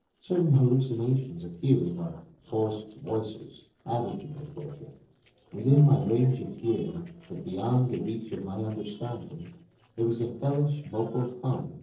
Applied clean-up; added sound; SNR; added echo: neural separator model SepFormer DNS4.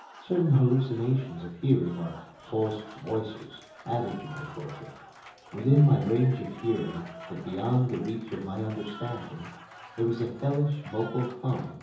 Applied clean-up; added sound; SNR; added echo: none; Applause; 19 dB; reverberation time 0.7 s.